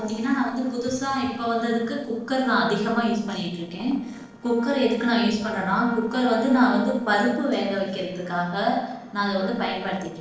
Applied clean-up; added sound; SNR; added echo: neural separator model SepFormer DNS4.